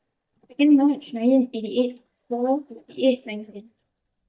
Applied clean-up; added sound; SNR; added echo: neural mask model DeepFilterNet 3.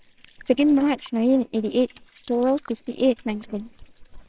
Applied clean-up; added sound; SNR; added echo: neural separator model SepFormer WHAMR!.